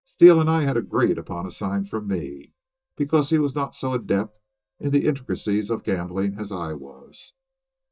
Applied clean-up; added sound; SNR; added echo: neural mask model DeepFilterNet 3.